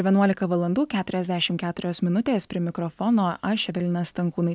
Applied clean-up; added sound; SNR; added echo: none; none; none; none.